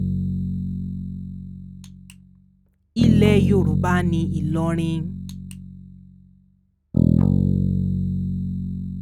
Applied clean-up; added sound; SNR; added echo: none; Bass guitar; -5 dB; none.